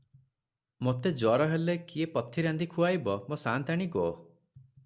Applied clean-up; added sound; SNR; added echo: none; none; none; none.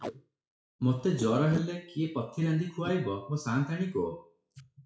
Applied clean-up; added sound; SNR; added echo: classical method WPE with log-MMSE.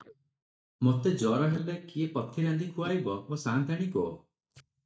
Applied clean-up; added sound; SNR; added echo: neural mask model DeepFilterNet 3.